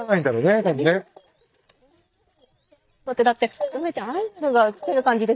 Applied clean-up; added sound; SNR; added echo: neural mask model DeepFilterNet 3.